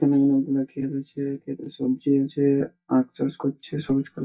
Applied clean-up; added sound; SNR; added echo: neural mask model DeepFilterNet 3.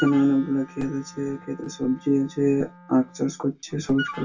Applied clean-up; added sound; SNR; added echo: none; Wind instrument, woodwind instrument; 16 dB; reverberation time 0.2 s.